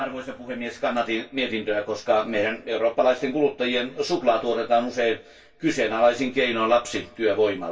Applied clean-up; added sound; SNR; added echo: none; none; none; reverberation time 0.2 s.